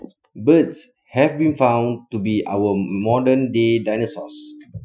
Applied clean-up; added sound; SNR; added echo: classical method Wiener filter.